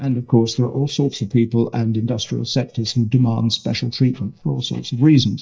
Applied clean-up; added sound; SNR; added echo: neural mask model DeepFilterNet 3.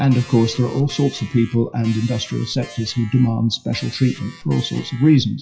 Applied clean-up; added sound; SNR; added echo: classical method WPE with log-MMSE.